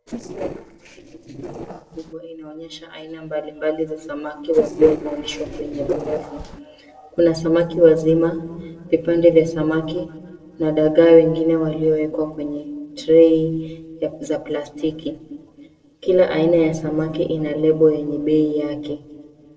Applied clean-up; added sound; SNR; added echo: neural separator model SepFormer DNS4.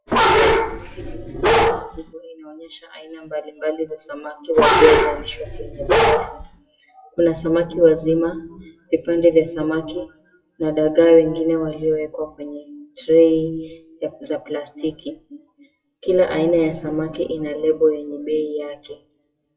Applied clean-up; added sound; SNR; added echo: classical method WPE with log-MMSE.